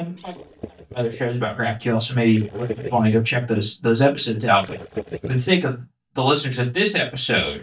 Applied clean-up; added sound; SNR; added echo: neural mask model DeepFilterNet 3.